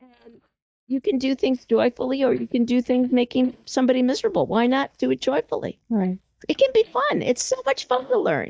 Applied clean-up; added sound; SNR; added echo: neural mask model DeepFilterNet 3.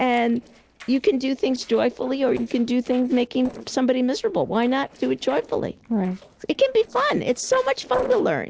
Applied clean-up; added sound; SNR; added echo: neural separator model SepFormer DNS4.